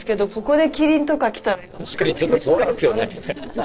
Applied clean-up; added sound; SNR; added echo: neural separator model SepFormer DNS4.